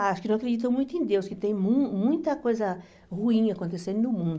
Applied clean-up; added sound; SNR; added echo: none; none; none; none.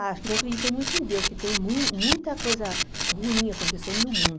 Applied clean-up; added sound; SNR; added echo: none; Camera; -1 dB; none.